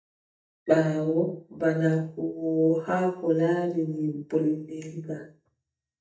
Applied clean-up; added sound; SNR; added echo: neural mask model DeepFilterNet 3.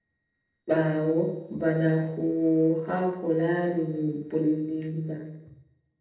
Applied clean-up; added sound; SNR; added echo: neural separator model SepFormer DNS4.